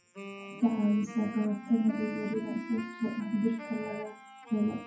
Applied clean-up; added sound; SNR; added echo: classical method WPE with log-MMSE.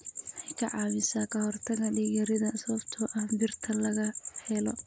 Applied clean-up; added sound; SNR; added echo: none; none; none; none.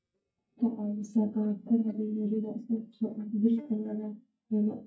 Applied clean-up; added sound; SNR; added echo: neural mask model DeepFilterNet 3.